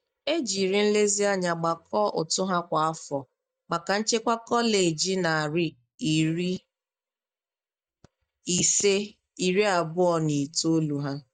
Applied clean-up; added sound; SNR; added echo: neural mask model DeepFilterNet 3.